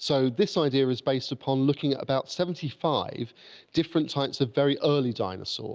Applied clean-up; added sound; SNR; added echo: none; none; none; none.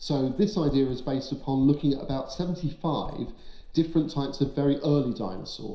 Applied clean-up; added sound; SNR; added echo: none; Writing; 14 dB; reverberation time 0.7 s.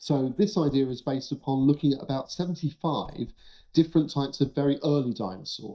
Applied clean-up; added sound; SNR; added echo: neural mask model DeepFilterNet 3.